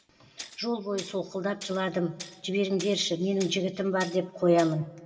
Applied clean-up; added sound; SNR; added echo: none; Tools; 18 dB; reverberation time 1.4 s.